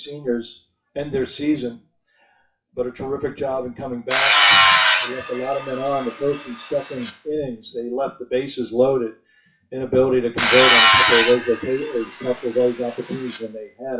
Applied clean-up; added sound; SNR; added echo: classical method WPE with log-MMSE.